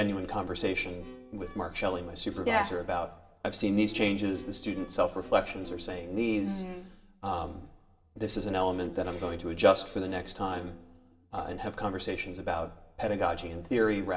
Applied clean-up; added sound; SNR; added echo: none; Bowed string instrument; 18 dB; reverberation time 0.8 s.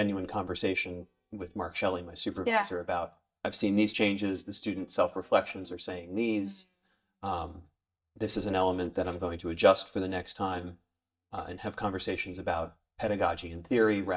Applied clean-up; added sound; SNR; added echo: neural mask model DeepFilterNet 3.